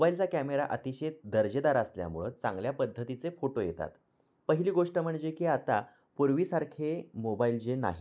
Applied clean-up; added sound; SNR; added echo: none; none; none; none.